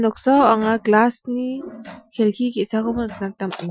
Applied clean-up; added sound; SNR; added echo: classical method Wiener filter.